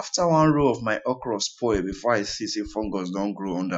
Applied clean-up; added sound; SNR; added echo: classical method Wiener filter.